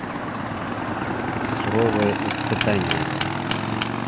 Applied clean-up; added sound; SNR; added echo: none; Motorcycle / Engine + Hammer; -3 dB; none.